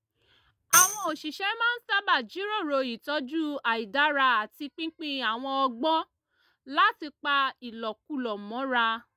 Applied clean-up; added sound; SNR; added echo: neural mask model RNNoise.